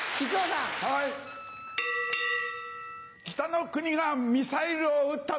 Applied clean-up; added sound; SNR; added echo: none; Wind instrument, woodwind instrument; 14 dB; none.